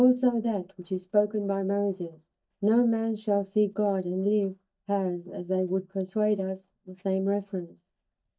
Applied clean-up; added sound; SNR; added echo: neural mask model DeepFilterNet 3.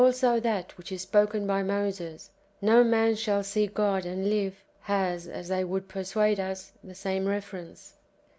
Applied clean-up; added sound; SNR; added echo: none; none; none; none.